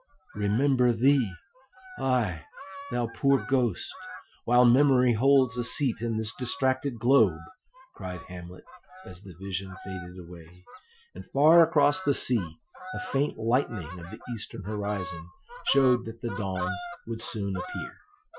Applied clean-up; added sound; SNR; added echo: classical method Wiener filter.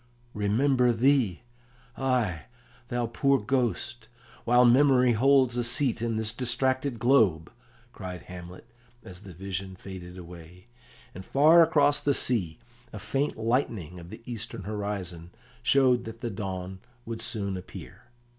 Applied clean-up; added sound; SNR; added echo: none; none; none; none.